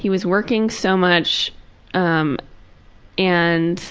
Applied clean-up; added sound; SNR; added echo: none; none; none; none.